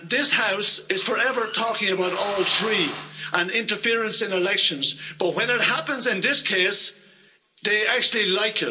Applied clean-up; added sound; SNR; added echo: none; Drill; 13 dB; reverberation time 0.2 s.